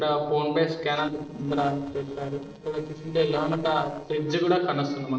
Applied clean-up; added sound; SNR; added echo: neural separator model SepFormer DNS4.